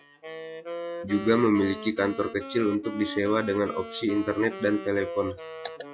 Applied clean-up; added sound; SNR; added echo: classical method log-MMSE.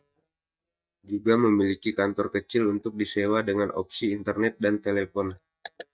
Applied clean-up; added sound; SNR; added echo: neural mask model DeepFilterNet 3.